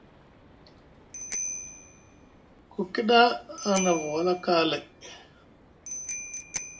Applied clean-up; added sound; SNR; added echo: none; Bicycle bell; 11 dB; reverberation time 0.2 s.